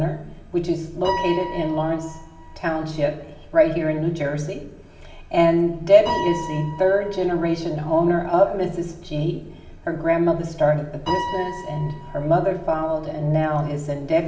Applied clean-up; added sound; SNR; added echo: none; Piano; 13 dB; reverberation time 1.9 s.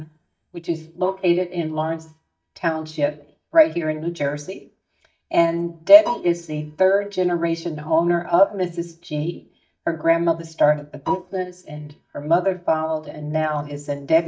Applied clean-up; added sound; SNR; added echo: neural mask model DeepFilterNet 3.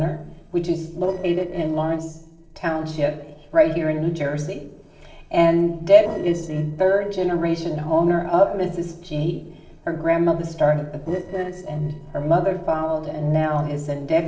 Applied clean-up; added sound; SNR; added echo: neural separator model SepFormer DNS4.